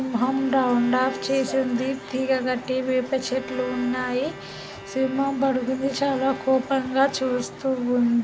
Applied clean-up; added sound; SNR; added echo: none; Bowed string instrument; 16 dB; none.